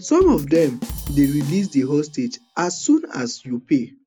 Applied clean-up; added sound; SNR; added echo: none; Bass drum / Drum kit; 16 dB; none.